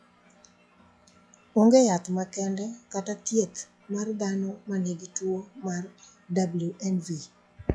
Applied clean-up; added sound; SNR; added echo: classical method log-MMSE.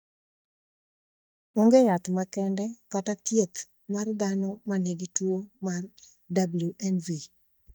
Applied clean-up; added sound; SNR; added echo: neural mask model DeepFilterNet 3.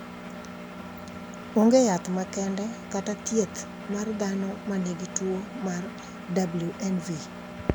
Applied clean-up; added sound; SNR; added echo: none; Engine; 11 dB; none.